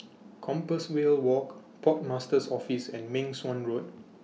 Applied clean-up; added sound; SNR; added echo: none; none; none; none.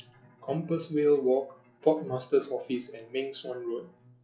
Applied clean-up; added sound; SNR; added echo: classical method log-MMSE.